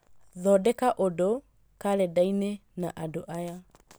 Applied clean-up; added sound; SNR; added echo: none; none; none; none.